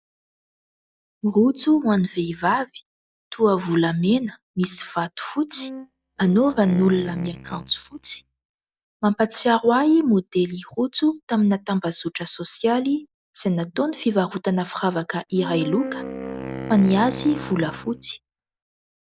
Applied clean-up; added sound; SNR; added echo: neural mask model DeepFilterNet 3.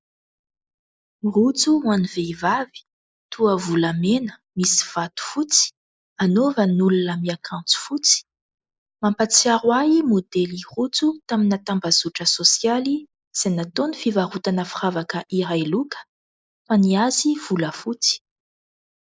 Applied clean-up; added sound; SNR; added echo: neural mask model Resemble Enhance denoiser.